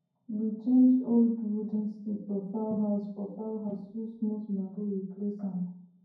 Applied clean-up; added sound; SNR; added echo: none; none; none; reverberation time 0.9 s.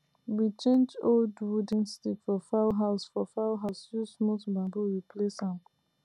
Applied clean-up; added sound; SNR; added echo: none; none; none; none.